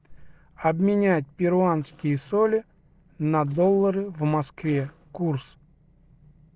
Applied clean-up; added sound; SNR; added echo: neural separator model SepFormer DNS4.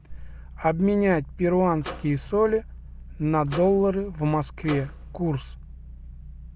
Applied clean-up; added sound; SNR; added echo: none; Microwave oven; 17 dB; none.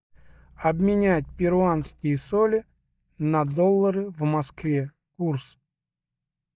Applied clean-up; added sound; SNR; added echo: neural mask model DeepFilterNet 3.